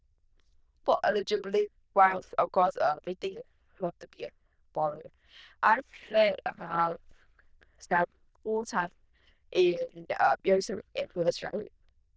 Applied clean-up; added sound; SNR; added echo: neural diffusion model UNIVERSE++.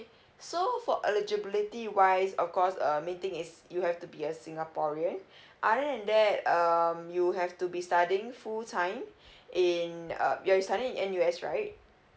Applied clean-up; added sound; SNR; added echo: none; none; none; none.